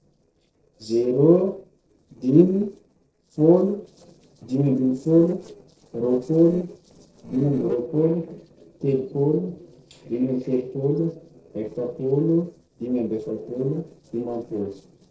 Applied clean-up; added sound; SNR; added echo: neural separator model SepFormer DNS4.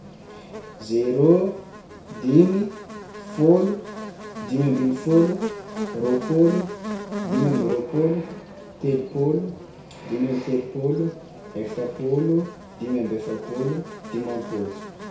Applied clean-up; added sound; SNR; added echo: none; Buzz; 12 dB; reverberation time 0.6 s.